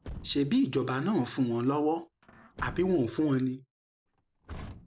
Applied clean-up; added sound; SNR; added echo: none; Truck; 17 dB; none.